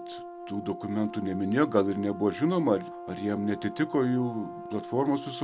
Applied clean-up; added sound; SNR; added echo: none; Brass instrument; 12 dB; none.